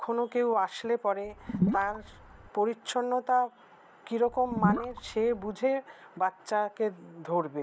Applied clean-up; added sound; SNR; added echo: none; Gurgling / Liquid; 2 dB; none.